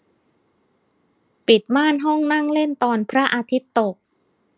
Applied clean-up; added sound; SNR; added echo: none; none; none; none.